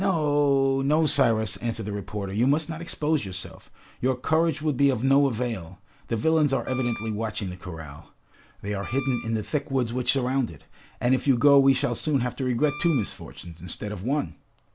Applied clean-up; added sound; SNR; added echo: none; Wind instrument, woodwind instrument; 14 dB; none.